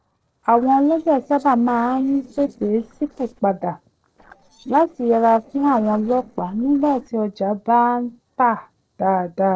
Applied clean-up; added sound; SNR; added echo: neural separator model SepFormer DNS4.